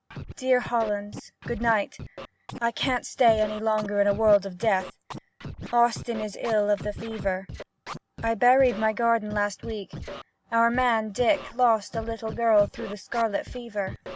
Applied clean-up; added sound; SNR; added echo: none; Scratching (performance technique); 14 dB; none.